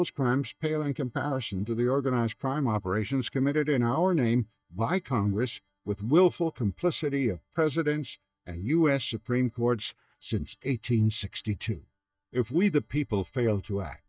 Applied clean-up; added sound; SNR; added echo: neural mask model DeepFilterNet 3.